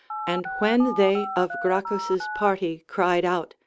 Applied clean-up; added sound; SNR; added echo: none; Telephone; 7 dB; none.